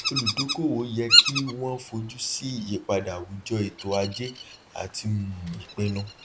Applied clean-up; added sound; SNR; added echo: none; Bird vocalization, bird call, bird song; -1 dB; none.